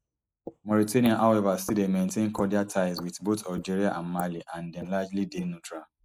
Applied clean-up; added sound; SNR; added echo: neural mask model Resemble Enhance denoiser.